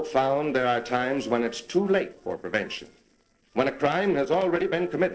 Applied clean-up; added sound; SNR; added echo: neural separator model SepFormer DNS4.